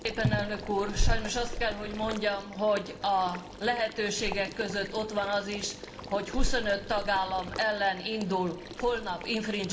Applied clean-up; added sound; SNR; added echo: none; Water / Liquid; 14 dB; reverberation time 0.7 s.